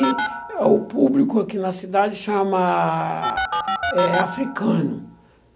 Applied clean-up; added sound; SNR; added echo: none; Telephone; 8 dB; none.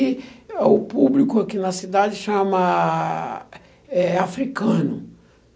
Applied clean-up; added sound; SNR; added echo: none; none; none; none.